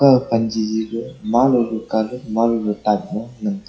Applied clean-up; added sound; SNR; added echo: classical method WPE with log-MMSE.